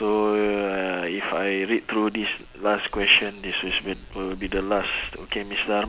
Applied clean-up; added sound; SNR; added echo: none; Bird vocalization, bird call, bird song; 19 dB; none.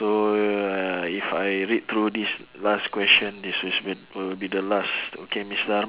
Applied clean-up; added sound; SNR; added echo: none; none; none; none.